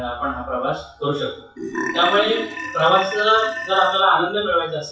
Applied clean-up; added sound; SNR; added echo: classical method WPE with log-MMSE.